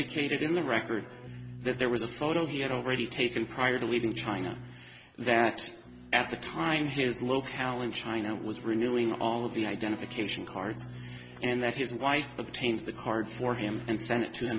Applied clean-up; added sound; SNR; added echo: none; Keyboard (musical); 15 dB; none.